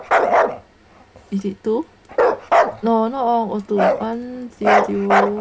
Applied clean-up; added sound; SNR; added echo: none; Bark; -3 dB; reverberation time 0.3 s.